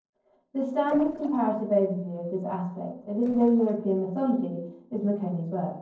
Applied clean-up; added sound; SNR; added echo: neural separator model SepFormer DNS4.